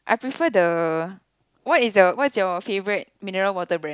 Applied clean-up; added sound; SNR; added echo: none; none; none; none.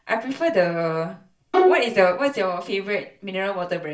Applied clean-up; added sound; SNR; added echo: none; Bowed string instrument; -2 dB; reverberation time 0.3 s.